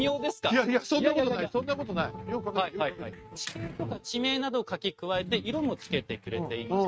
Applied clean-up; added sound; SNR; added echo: neural mask model RNNoise.